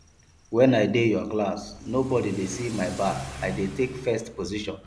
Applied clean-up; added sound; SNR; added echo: none; Accelerating, revving, vroom / Car; 15 dB; none.